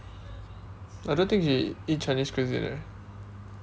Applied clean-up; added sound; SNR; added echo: none; none; none; none.